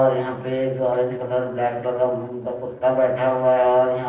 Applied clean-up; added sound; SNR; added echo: neural separator model SepFormer DNS4.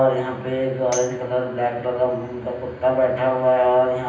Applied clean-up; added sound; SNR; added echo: none; Tambourine; 18 dB; reverberation time 0.9 s.